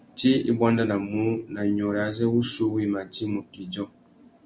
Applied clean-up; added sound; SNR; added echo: none; none; none; none.